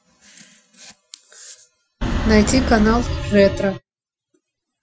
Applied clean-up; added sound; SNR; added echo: classical method Wiener filter.